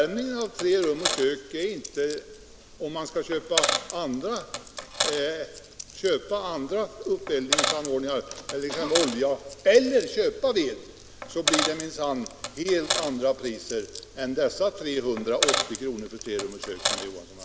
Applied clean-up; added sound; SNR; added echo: none; Coin (dropping); 5 dB; none.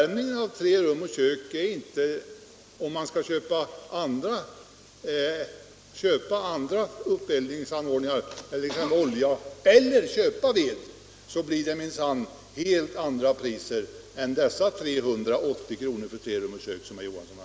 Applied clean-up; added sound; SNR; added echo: none; none; none; none.